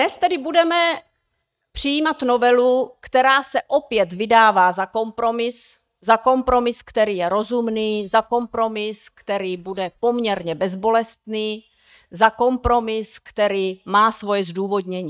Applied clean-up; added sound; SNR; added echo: neural mask model DeepFilterNet 3.